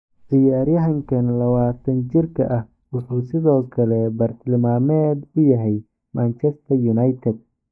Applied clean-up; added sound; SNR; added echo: neural mask model DeepFilterNet 3.